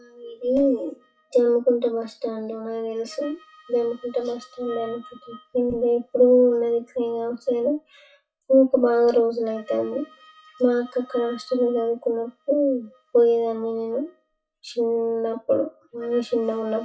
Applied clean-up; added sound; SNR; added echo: classical method WPE with log-MMSE.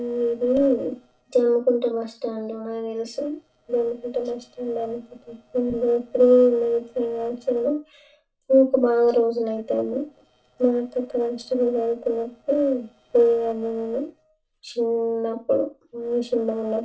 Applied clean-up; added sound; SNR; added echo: neural separator model SepFormer DNS4.